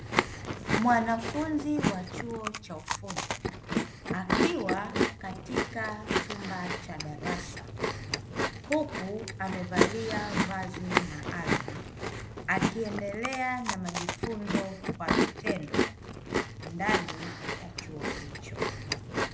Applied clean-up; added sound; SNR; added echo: none; Chewing, mastication; -3 dB; none.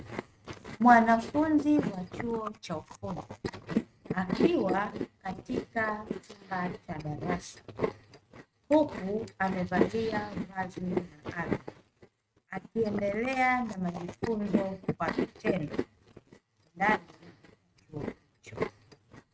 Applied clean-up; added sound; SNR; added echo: neural mask model RNNoise.